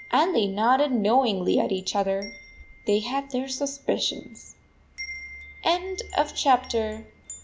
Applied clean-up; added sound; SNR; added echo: none; Wind chime; 20 dB; none.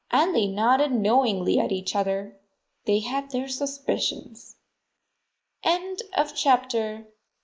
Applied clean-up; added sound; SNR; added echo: neural mask model Resemble Enhance denoiser.